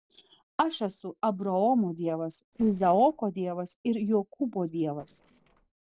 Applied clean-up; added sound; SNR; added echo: neural separator model SepFormer DNS4.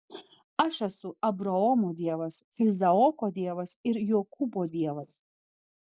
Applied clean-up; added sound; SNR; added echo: neural mask model Resemble Enhance denoiser.